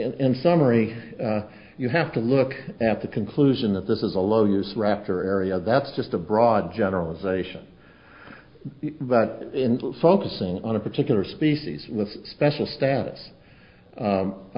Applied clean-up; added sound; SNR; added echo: none; none; none; none.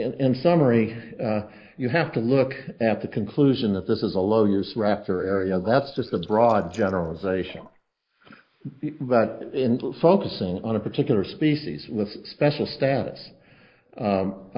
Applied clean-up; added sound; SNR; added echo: neural mask model Resemble Enhance denoiser.